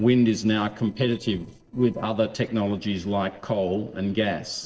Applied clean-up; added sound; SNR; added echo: neural separator model SepFormer DNS4.